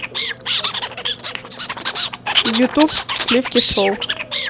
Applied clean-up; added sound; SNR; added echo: none; Animal; 1 dB; none.